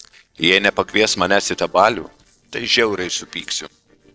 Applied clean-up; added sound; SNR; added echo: neural separator model SepFormer DNS4.